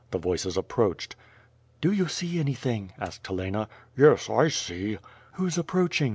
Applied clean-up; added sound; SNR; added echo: none; none; none; none.